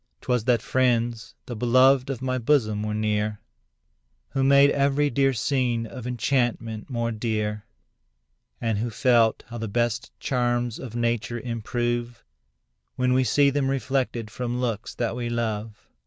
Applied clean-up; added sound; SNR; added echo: none; none; none; none.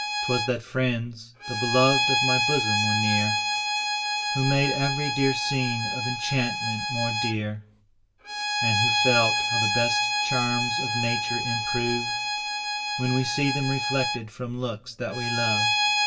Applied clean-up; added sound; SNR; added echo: none; Bowed string instrument; -2 dB; reverberation time 0.2 s.